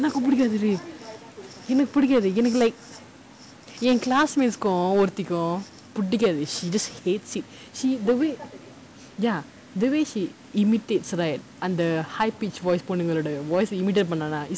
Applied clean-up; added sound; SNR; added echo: none; none; none; none.